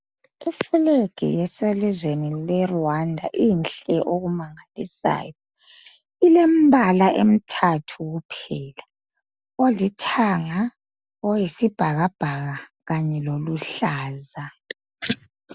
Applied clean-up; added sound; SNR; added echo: none; none; none; none.